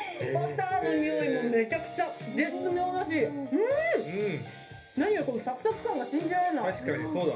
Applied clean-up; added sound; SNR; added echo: none; none; none; reverberation time 0.3 s.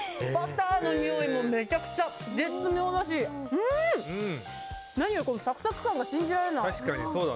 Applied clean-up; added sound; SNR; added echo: none; none; none; none.